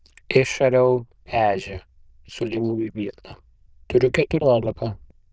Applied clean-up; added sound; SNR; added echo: neural diffusion model UNIVERSE++.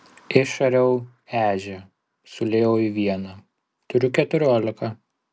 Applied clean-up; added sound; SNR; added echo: none; none; none; none.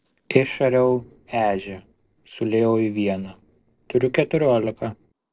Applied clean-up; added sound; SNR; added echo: neural separator model SepFormer DNS4.